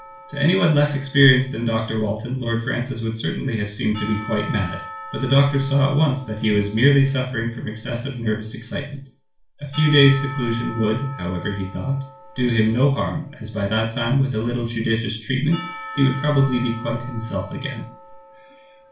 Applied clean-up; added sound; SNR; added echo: none; Church bell / Percussion; 17 dB; reverberation time 0.4 s.